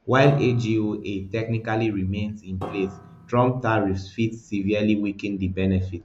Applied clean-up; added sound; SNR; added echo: none; Piano; 18 dB; none.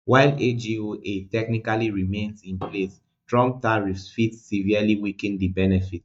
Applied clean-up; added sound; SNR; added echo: neural mask model DeepFilterNet 3.